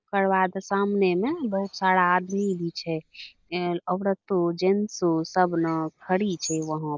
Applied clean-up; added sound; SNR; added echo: neural mask model Resemble Enhance denoiser.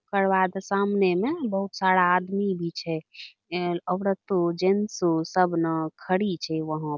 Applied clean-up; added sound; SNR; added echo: none; none; none; none.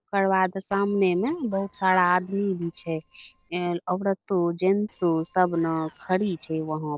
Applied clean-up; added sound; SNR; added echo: neural separator model SepFormer DNS4.